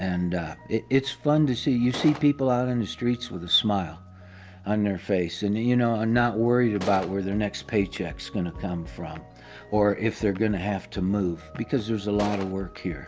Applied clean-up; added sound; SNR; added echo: none; Gunshot, gunfire; 9 dB; none.